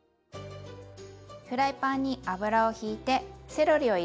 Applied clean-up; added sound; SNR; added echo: none; none; none; none.